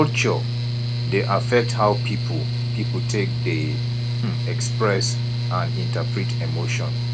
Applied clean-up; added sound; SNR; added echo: none; Mechanical fan; -3 dB; none.